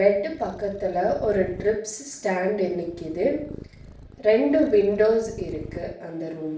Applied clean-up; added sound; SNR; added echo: none; Purr; 18 dB; reverberation time 0.5 s.